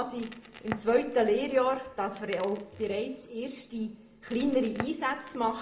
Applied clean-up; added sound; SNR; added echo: none; Crackle; 16 dB; reverberation time 0.5 s.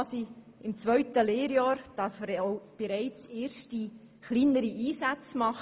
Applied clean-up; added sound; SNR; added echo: none; none; none; none.